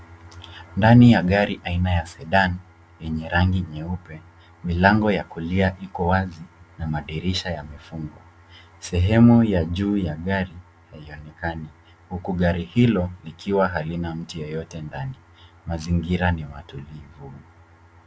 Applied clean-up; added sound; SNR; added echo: none; none; none; none.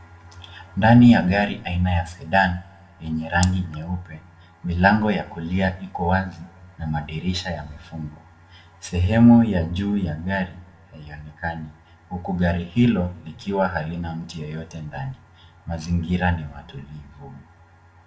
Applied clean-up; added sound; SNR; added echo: none; Raindrop; 13 dB; reverberation time 0.6 s.